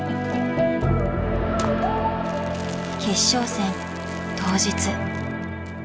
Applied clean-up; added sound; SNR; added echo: none; Crumpling, crinkling + Cowbell; 20 dB; none.